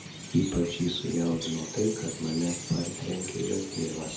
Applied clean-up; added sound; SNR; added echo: none; Chirp, tweet; 9 dB; reverberation time 0.5 s.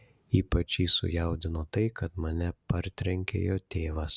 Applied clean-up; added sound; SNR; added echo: none; none; none; none.